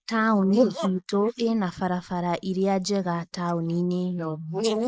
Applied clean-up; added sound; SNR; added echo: neural mask model Resemble Enhance denoiser.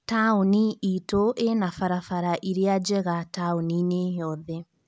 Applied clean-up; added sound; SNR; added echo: none; none; none; none.